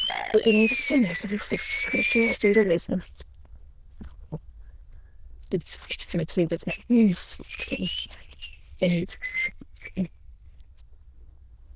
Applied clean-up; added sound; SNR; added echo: neural diffusion model UNIVERSE++.